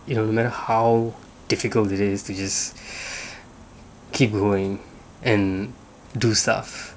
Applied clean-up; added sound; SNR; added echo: none; none; none; none.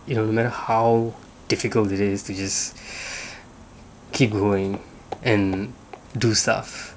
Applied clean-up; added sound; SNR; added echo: none; Walk, footsteps; 18 dB; none.